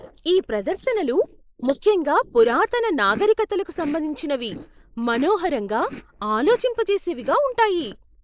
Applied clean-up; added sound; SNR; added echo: neural mask model Resemble Enhance denoiser.